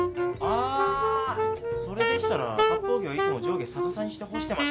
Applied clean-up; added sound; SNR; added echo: none; Wind instrument, woodwind instrument; -2 dB; none.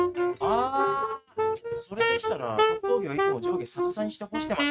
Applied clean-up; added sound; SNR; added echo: neural mask model RNNoise.